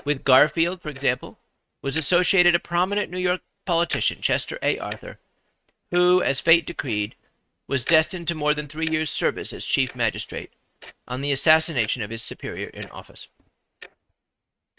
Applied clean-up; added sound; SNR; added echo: neural mask model RNNoise.